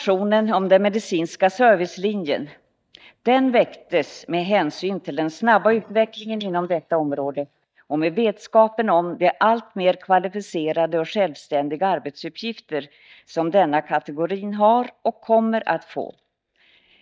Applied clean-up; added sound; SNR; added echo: neural mask model DeepFilterNet 3.